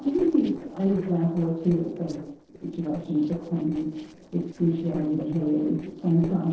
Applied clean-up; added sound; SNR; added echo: neural separator model SepFormer DNS4.